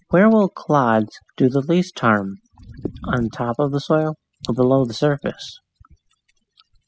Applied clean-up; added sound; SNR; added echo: classical method spectral subtraction.